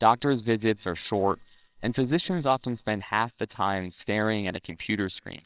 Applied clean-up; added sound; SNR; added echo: neural separator model SepFormer WHAMR!.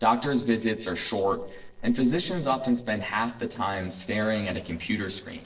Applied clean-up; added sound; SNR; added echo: neural separator model SepFormer DNS4.